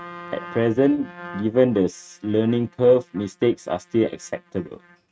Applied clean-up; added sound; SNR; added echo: neural mask model RNNoise.